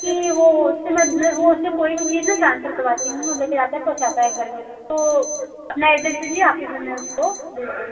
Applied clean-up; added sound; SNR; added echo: none; Alarm; 13 dB; reverberation time 2.5 s.